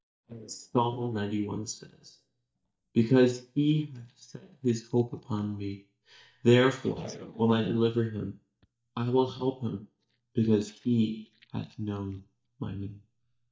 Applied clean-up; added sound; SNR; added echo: neural mask model DeepFilterNet 3.